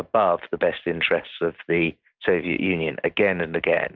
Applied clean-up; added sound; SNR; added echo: none; none; none; none.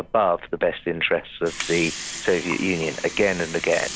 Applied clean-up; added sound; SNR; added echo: none; Water; 11 dB; none.